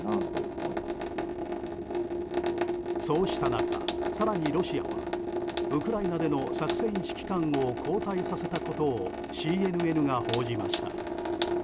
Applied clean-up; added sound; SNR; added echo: none; Sink (filling or washing) / Water tap, faucet; 0 dB; none.